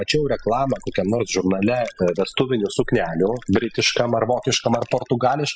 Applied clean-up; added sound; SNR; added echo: classical method spectral subtraction.